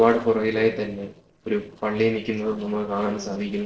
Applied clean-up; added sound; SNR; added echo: neural separator model SepFormer DNS4.